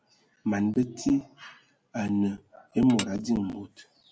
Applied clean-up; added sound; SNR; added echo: none; Tap / Dishes, pots, and pans; 8 dB; none.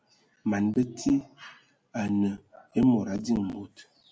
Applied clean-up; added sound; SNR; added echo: none; none; none; none.